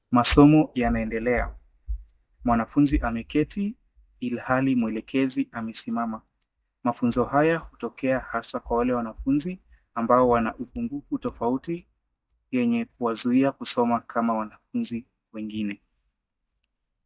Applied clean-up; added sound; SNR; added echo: neural mask model DeepFilterNet 3.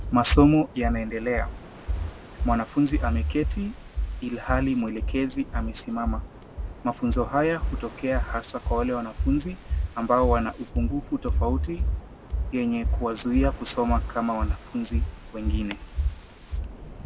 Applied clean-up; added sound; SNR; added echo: none; Waves, surf; 19 dB; none.